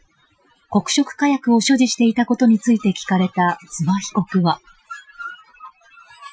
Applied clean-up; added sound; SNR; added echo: classical method Wiener filter.